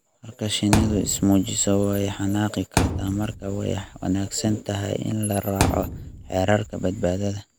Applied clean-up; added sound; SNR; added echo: none; Thump, thud; 5 dB; none.